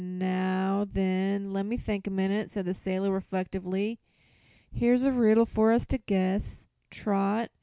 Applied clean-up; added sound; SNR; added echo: none; none; none; none.